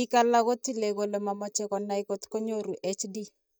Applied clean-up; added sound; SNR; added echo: neural mask model DeepFilterNet 3.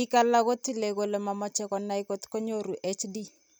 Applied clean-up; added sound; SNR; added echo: none; none; none; none.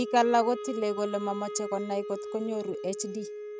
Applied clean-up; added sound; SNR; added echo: neural mask model RNNoise.